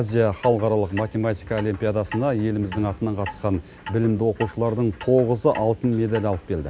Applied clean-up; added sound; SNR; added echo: none; Clock; 17 dB; none.